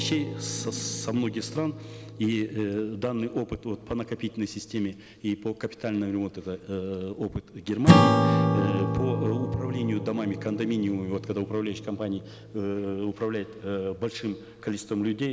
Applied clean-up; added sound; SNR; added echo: none; Acoustic guitar / Strum; 0 dB; none.